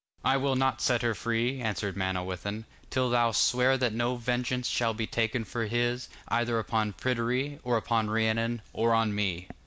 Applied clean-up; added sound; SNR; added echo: none; none; none; none.